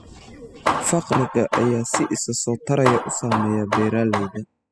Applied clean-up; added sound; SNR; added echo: classical method spectral subtraction.